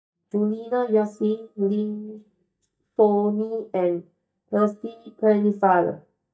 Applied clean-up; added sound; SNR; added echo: neural mask model DeepFilterNet 3.